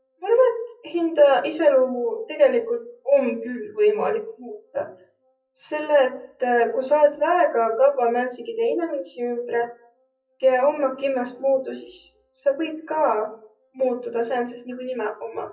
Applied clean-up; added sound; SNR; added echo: classical method WPE with log-MMSE.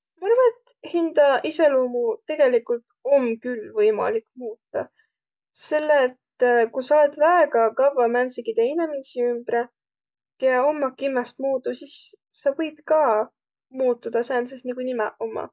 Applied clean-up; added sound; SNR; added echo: none; none; none; none.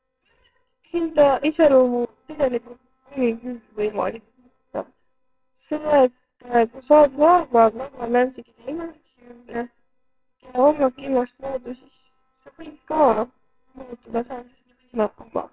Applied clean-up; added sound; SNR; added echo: neural separator model SepFormer WHAMR!.